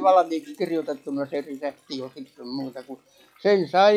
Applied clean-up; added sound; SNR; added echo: classical method log-MMSE.